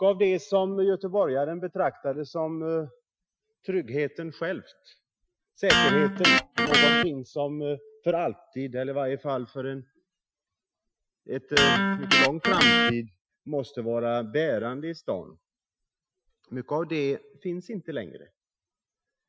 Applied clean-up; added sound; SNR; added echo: classical method Wiener filter.